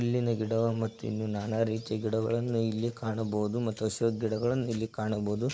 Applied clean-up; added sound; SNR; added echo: none; none; none; none.